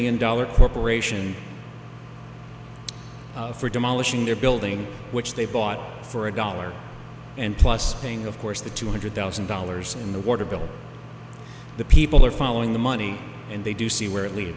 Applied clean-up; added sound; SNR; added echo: none; none; none; none.